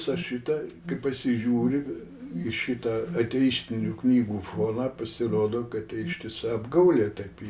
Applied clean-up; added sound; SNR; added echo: none; Alarm; 13 dB; none.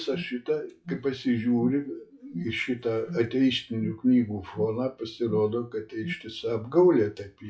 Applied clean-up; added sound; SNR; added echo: classical method log-MMSE.